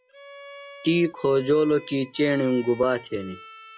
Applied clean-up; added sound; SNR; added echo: classical method log-MMSE.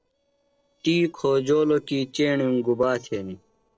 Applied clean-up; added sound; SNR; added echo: neural separator model SepFormer DNS4.